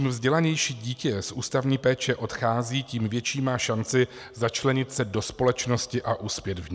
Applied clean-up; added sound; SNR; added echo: none; none; none; none.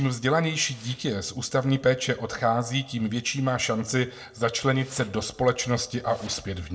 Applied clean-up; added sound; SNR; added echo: neural separator model SepFormer DNS4.